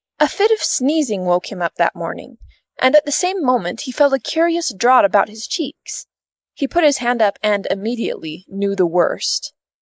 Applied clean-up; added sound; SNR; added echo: neural mask model Resemble Enhance denoiser.